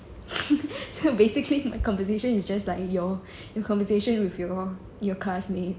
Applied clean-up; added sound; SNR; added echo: none; none; none; none.